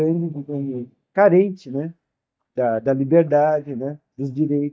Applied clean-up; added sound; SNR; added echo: neural mask model DeepFilterNet 3.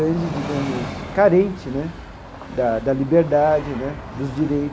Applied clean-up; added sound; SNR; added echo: none; Train; 11 dB; none.